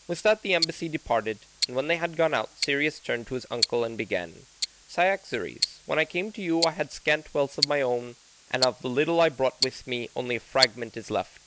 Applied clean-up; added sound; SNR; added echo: none; Tick-tock; 7 dB; none.